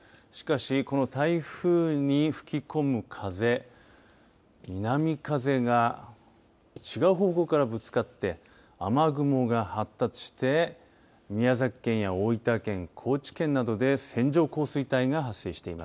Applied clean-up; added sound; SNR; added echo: none; none; none; none.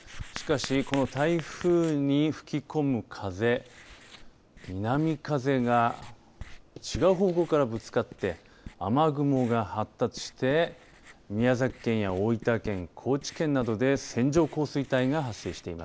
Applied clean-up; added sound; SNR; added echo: none; Writing; 19 dB; none.